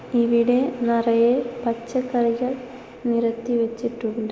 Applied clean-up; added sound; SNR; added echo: none; none; none; none.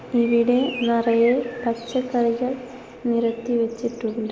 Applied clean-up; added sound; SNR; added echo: none; Bird; 19 dB; none.